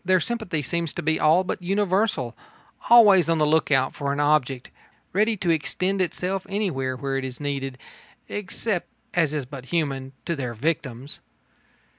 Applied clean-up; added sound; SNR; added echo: none; none; none; none.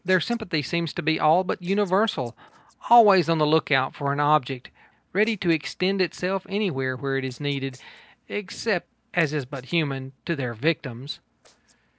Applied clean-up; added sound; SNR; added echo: neural separator model SepFormer DNS4.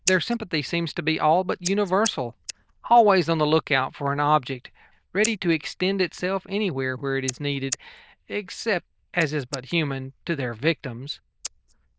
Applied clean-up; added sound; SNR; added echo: neural diffusion model UNIVERSE++.